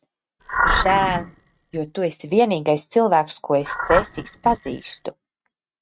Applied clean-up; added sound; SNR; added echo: neural mask model RNNoise.